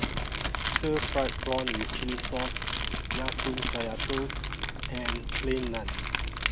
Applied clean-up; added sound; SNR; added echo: none; Crumpling, crinkling; -5 dB; none.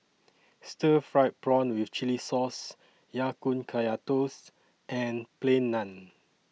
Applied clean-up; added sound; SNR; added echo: none; none; none; none.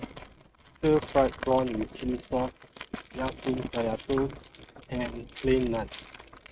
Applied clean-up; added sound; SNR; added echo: neural mask model RNNoise.